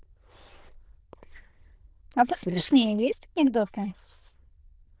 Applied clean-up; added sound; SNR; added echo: neural diffusion model UNIVERSE++.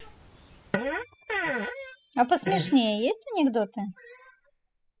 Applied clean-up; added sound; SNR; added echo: classical method spectral subtraction.